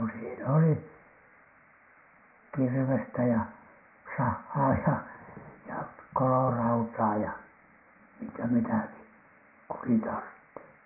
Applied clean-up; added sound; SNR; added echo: neural mask model Resemble Enhance denoiser.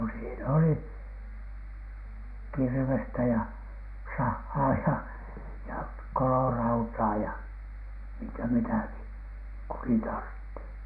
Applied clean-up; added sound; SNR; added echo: none; none; none; none.